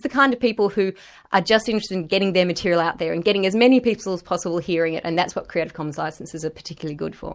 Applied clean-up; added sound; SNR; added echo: neural mask model Resemble Enhance denoiser.